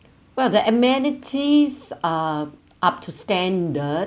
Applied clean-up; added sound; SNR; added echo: none; none; none; none.